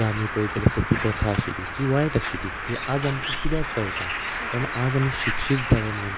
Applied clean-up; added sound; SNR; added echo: none; Bird; 4 dB; none.